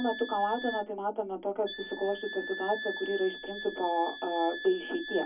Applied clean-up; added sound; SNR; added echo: none; Wind instrument, woodwind instrument; 9 dB; reverberation time 0.3 s.